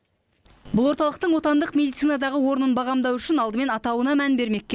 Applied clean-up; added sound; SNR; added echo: none; none; none; none.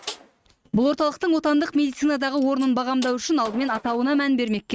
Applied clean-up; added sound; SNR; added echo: neural mask model RNNoise.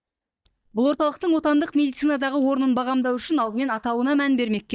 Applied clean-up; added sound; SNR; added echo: neural mask model DeepFilterNet 3.